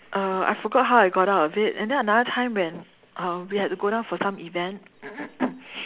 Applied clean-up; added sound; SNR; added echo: none; none; none; none.